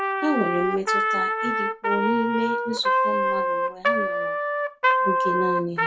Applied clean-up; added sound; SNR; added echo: none; Trumpet; -5 dB; reverberation time 0.2 s.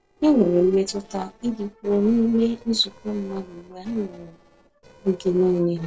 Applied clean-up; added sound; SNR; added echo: neural separator model SepFormer DNS4.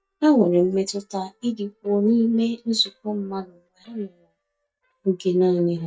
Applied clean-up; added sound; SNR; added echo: neural mask model DeepFilterNet 3.